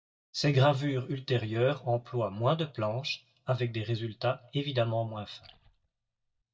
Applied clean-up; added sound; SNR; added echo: neural mask model DeepFilterNet 3.